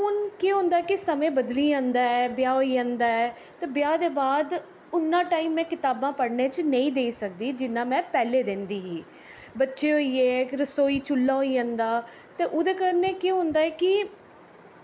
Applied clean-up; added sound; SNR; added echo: none; none; none; none.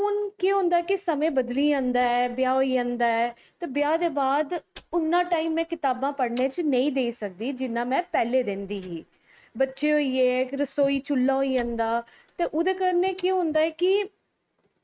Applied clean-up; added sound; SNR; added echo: neural mask model RNNoise.